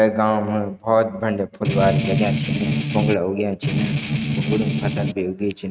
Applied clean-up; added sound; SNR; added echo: neural mask model RNNoise.